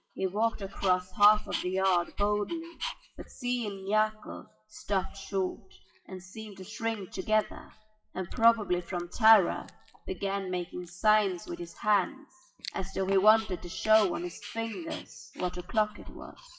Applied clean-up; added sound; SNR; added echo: classical method WPE with log-MMSE.